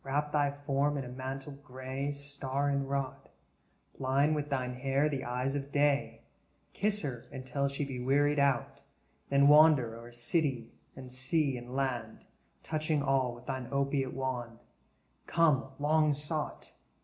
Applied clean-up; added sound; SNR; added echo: none; none; none; reverberation time 0.4 s.